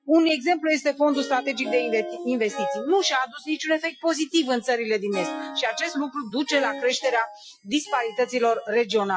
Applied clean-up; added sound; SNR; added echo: classical method Wiener filter.